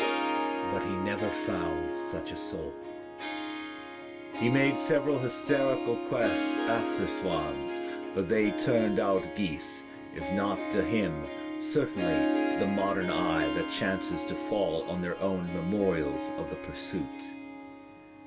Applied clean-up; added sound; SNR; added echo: none; Harp; 2 dB; reverberation time 0.1 s.